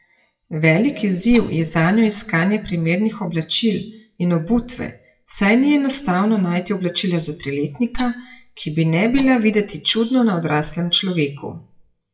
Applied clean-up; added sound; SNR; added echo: classical method WPE with log-MMSE.